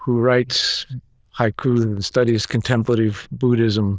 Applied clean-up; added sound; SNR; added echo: neural diffusion model UNIVERSE++.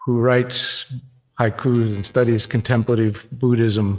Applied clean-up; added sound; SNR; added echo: neural mask model RNNoise.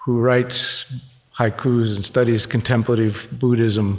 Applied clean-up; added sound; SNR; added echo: none; none; none; none.